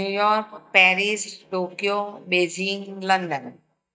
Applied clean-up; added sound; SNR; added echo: neural mask model DeepFilterNet 3.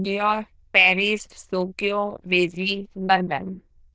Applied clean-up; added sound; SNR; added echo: neural diffusion model UNIVERSE++.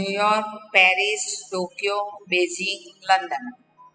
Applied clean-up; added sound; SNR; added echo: classical method spectral subtraction.